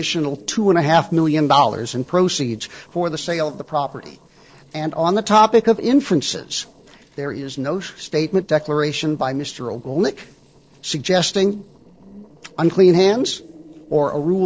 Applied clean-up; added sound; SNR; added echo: neural separator model SepFormer DNS4.